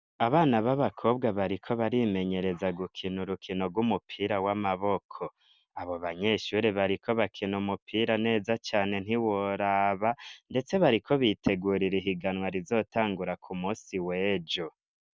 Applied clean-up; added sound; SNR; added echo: none; none; none; none.